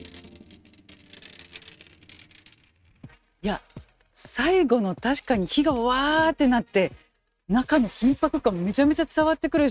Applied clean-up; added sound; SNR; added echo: neural mask model RNNoise.